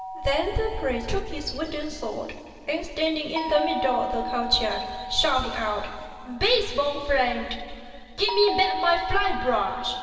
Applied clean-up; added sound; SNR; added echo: none; Doorbell; 8 dB; reverberation time 2.6 s.